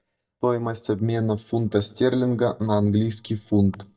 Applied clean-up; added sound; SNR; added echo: neural mask model DeepFilterNet 3.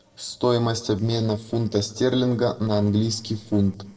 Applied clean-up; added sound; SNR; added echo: neural separator model SepFormer DNS4.